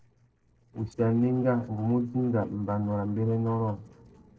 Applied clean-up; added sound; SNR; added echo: neural separator model SepFormer DNS4.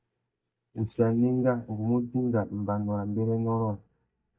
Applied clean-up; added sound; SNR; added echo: neural mask model DeepFilterNet 3.